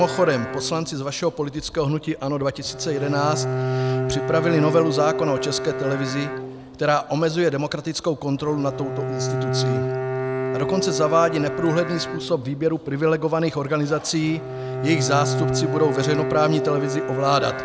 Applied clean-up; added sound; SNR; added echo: none; Bowed string instrument; 4 dB; none.